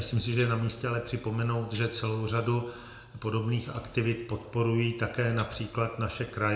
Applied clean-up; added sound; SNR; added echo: none; Tambourine; 6 dB; reverberation time 0.9 s.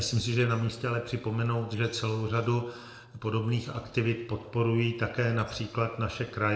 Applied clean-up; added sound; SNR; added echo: neural separator model SepFormer DNS4.